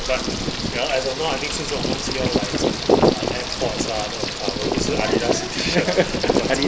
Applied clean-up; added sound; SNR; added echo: none; Frying (food); 7 dB; none.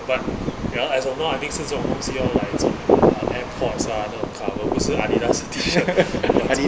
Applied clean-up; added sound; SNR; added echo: none; none; none; none.